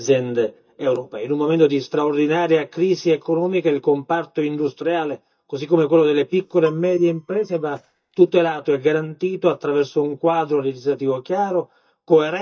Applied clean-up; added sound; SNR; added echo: neural mask model DeepFilterNet 3.